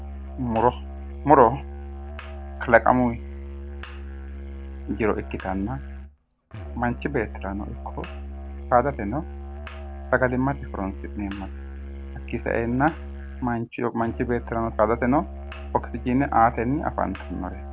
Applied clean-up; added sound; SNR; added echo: none; Musical instrument; 10 dB; none.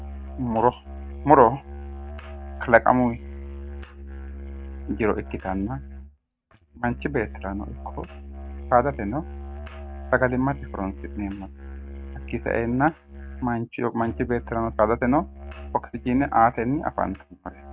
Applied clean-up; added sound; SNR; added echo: neural mask model RNNoise.